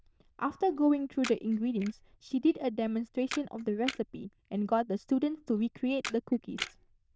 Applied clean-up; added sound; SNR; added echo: neural diffusion model UNIVERSE++.